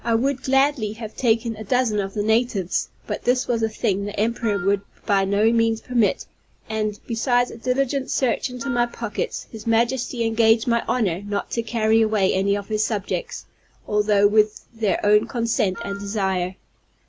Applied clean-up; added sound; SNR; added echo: none; Wind instrument, woodwind instrument; 14 dB; none.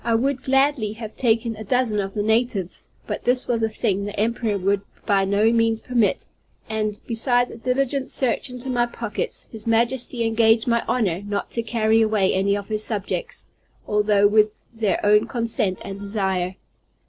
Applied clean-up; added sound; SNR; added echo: neural separator model SepFormer DNS4.